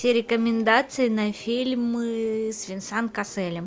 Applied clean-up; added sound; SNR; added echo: none; none; none; none.